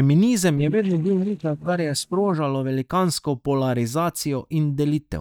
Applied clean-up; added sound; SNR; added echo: neural mask model DeepFilterNet 3.